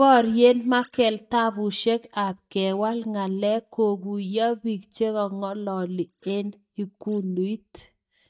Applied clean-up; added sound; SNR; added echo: neural mask model DeepFilterNet 3.